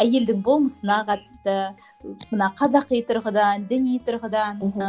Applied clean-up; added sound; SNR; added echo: none; none; none; none.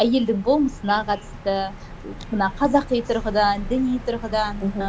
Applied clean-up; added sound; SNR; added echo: none; Bird vocalization, bird call, bird song; 13 dB; none.